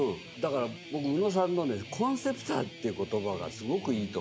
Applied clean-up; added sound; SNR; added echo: none; Guitar; 15 dB; none.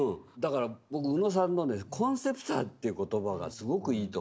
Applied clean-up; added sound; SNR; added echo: none; none; none; none.